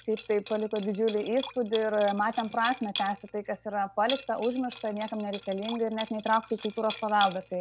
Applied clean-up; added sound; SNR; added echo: none; Liquid; 11 dB; none.